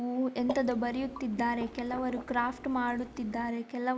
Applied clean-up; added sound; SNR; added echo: none; Water / Liquid; 13 dB; none.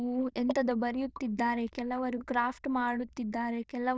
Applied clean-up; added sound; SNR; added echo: neural diffusion model UNIVERSE++.